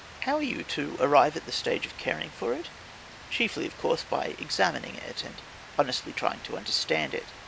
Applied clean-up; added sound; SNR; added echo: none; Rain; 16 dB; none.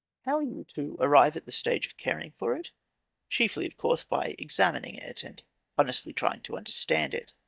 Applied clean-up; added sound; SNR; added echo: neural mask model DeepFilterNet 3.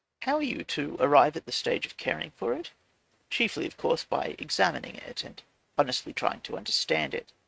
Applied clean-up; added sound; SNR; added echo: neural mask model RNNoise.